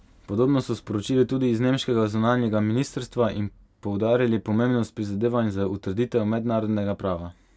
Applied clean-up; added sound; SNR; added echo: none; none; none; none.